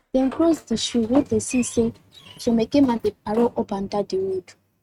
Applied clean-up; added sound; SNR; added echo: neural mask model RNNoise.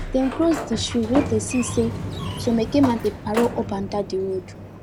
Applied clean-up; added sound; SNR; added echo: none; Sliding door; 7 dB; none.